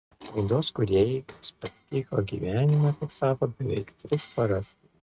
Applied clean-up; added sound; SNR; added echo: neural mask model RNNoise.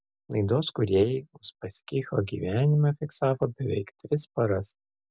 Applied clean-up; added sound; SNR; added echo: none; none; none; none.